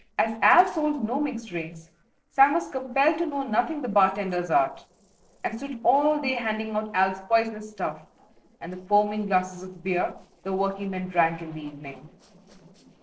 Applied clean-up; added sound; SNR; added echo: neural separator model SepFormer DNS4.